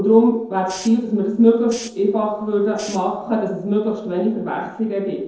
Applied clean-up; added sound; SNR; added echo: neural separator model SepFormer DNS4.